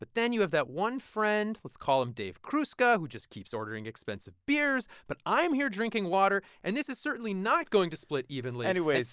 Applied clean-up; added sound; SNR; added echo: none; none; none; none.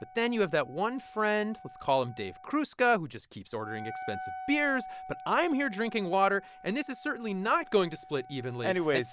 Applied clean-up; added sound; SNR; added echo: none; Wind instrument, woodwind instrument; 16 dB; none.